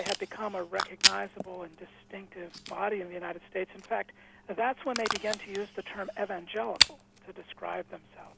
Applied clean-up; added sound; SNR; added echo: none; Packing tape, duct tape / Tearing; -1 dB; none.